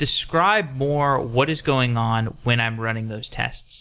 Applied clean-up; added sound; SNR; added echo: none; none; none; none.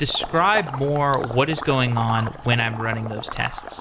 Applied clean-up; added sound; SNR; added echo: none; Water / Liquid; 11 dB; none.